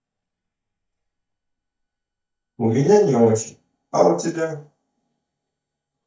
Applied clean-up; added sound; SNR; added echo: neural mask model DeepFilterNet 3.